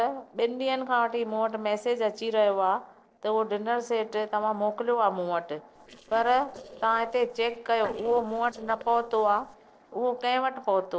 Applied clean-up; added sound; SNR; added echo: neural separator model SepFormer DNS4.